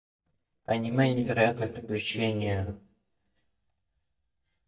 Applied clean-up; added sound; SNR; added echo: neural mask model DeepFilterNet 3.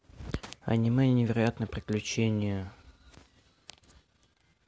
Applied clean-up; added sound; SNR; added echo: none; none; none; none.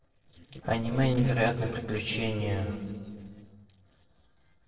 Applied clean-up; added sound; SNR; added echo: neural separator model SepFormer DNS4.